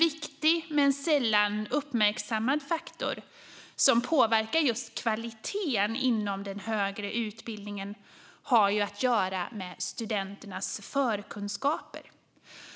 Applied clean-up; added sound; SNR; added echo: none; none; none; none.